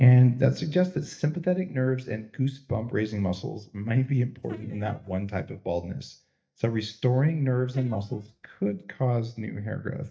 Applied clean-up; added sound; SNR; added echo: neural mask model DeepFilterNet 3.